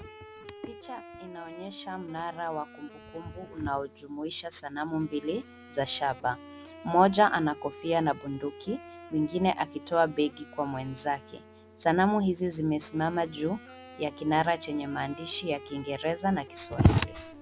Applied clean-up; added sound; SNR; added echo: none; Wind instrument, woodwind instrument; 18 dB; none.